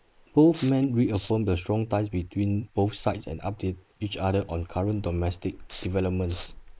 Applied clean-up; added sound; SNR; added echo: neural mask model Resemble Enhance denoiser.